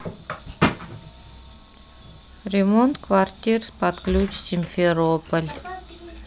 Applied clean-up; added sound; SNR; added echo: none; none; none; none.